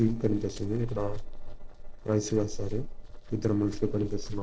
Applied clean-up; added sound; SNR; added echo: neural separator model SepFormer DNS4.